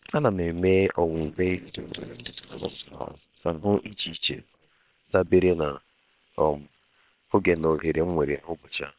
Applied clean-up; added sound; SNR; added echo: neural separator model SepFormer WHAM!.